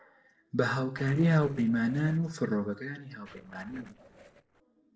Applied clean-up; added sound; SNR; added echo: neural separator model SepFormer DNS4.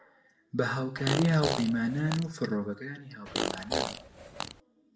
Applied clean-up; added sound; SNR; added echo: none; Fart; 3 dB; reverberation time 0.5 s.